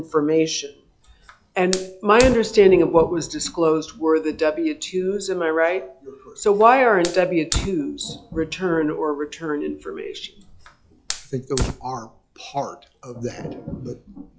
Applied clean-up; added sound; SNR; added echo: classical method log-MMSE.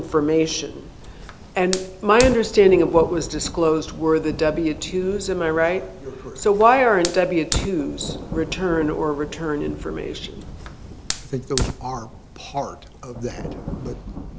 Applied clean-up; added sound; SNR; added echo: none; Thunder + Fire; 11 dB; none.